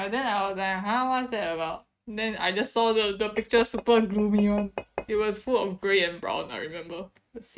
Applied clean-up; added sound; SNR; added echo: neural mask model RNNoise.